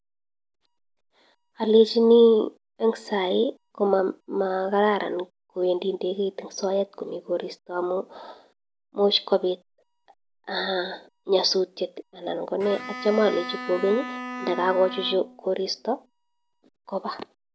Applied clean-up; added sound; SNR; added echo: none; Bowed string instrument; 11 dB; none.